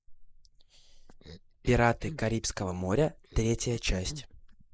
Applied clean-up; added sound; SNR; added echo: neural mask model Resemble Enhance denoiser.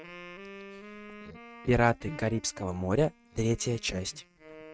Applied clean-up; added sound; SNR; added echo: neural mask model RNNoise.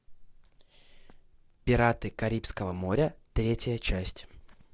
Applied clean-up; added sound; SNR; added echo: none; none; none; none.